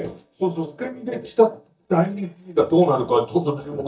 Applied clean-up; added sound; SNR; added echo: neural mask model DeepFilterNet 3.